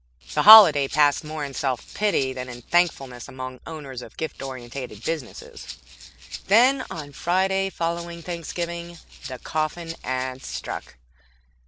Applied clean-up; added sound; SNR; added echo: none; Rattle (instrument); 17 dB; none.